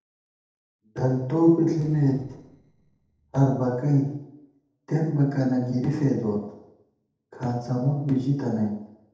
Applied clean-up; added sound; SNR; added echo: neural separator model SepFormer DNS4.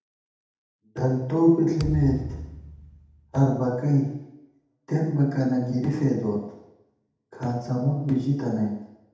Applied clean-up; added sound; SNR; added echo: none; Thump, thud; 11 dB; reverberation time 0.8 s.